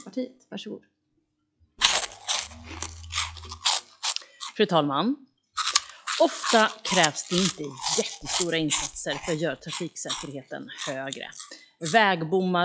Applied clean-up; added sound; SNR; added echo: classical method log-MMSE.